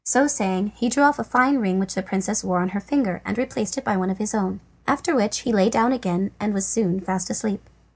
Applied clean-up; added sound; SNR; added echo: none; none; none; none.